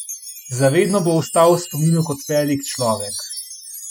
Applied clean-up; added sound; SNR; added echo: classical method spectral subtraction.